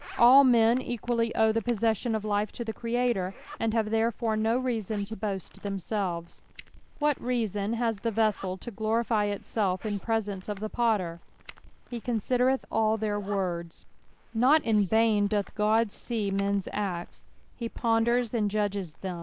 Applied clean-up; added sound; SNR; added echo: neural mask model Resemble Enhance denoiser.